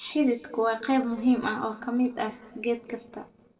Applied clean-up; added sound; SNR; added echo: neural separator model SepFormer DNS4.